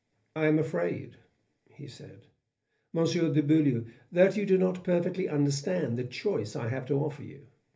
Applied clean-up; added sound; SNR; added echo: none; none; none; reverberation time 0.3 s.